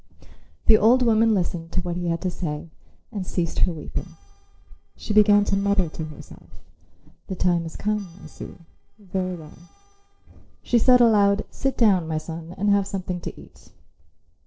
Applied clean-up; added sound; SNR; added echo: neural separator model SepFormer DNS4.